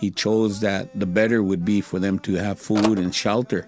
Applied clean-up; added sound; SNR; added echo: none; Telephone; 16 dB; none.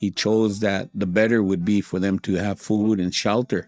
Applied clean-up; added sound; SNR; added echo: neural mask model DeepFilterNet 3.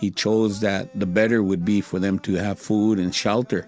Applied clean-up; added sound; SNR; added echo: none; none; none; none.